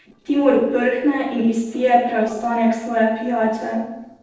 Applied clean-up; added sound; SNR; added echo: neural separator model SepFormer DNS4.